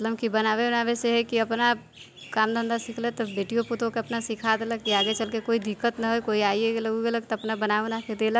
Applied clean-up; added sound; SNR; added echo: none; none; none; none.